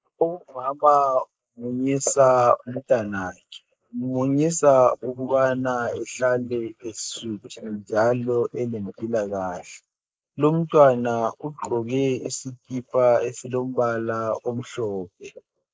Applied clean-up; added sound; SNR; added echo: neural mask model Resemble Enhance denoiser.